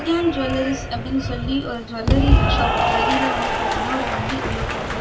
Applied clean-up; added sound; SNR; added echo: none; Applause / Cheering; -3 dB; reverberation time 0.2 s.